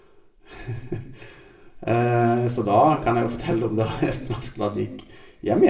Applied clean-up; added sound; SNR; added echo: none; none; none; reverberation time 0.7 s.